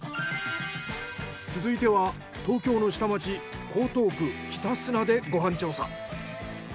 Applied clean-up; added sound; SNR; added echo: none; none; none; none.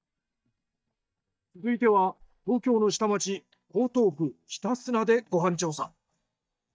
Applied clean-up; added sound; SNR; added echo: neural mask model DeepFilterNet 3.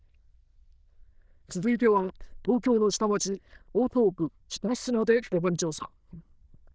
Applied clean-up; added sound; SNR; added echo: neural diffusion model UNIVERSE++.